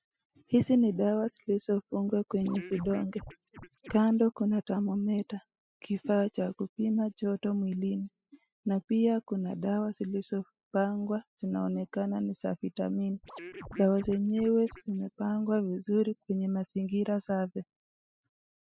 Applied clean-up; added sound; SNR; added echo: classical method spectral subtraction.